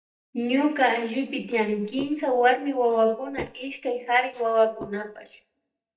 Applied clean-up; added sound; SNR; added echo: neural mask model DeepFilterNet 3.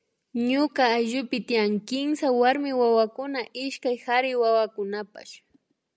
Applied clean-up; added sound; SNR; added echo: none; none; none; none.